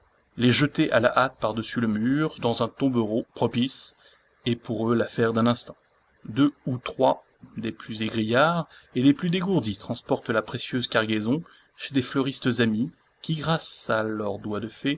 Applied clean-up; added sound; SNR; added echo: none; none; none; none.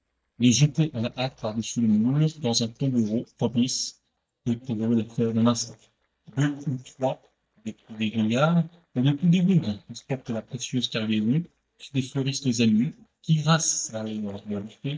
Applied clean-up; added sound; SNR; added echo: neural mask model DeepFilterNet 3.